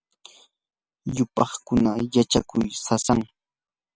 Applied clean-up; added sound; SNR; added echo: none; none; none; none.